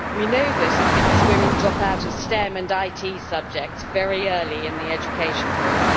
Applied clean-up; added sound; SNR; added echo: none; Traffic noise, roadway noise / Car; -3 dB; none.